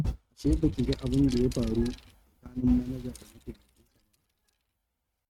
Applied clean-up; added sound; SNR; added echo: neural mask model RNNoise.